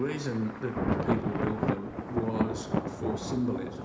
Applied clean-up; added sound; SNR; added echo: none; Thunder; -1 dB; reverberation time 0.8 s.